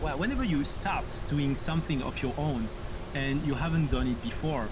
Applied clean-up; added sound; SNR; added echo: none; Mechanisms; 4 dB; none.